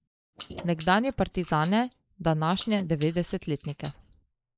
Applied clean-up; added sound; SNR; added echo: neural mask model Resemble Enhance denoiser.